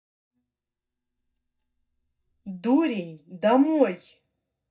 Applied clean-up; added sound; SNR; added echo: neural mask model DeepFilterNet 3.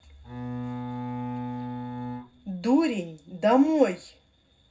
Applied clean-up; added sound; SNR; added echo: neural separator model SepFormer DNS4.